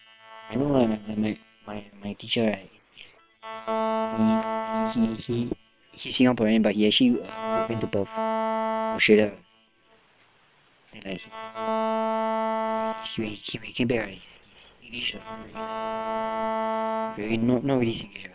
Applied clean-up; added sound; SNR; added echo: neural separator model SepFormer WHAM!.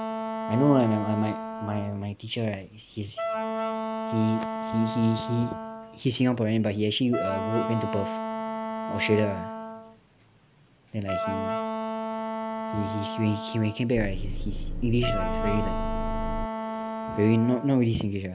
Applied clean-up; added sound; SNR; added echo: none; Wind instrument, woodwind instrument + Engine; 4 dB; none.